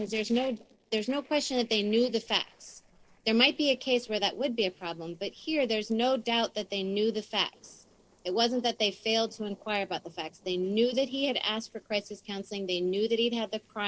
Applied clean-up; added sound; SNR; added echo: neural separator model SepFormer DNS4.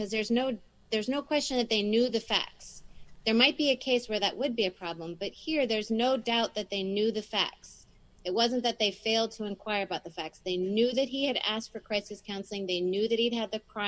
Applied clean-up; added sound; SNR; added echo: none; none; none; none.